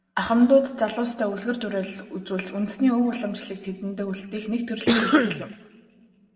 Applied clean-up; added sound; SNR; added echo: none; Cough; -1 dB; reverberation time 1.7 s.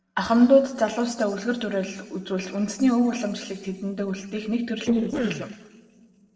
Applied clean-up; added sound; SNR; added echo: neural separator model SepFormer DNS4.